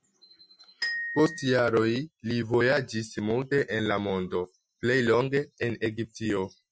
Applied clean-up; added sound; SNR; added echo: classical method Wiener filter.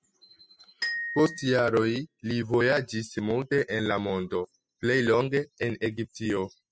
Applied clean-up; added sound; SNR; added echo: classical method spectral subtraction.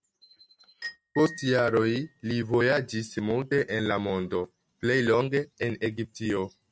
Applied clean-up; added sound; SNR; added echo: neural mask model RNNoise.